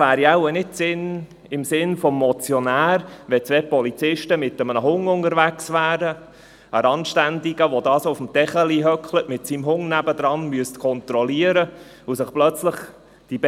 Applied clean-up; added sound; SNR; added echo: none; none; none; none.